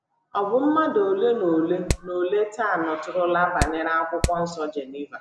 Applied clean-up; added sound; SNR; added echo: none; Hammer; 3 dB; none.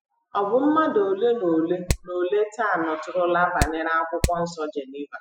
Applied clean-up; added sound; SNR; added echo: classical method spectral subtraction.